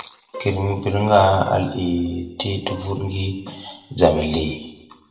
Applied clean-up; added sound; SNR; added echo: none; Bowed string instrument; 19 dB; reverberation time 0.9 s.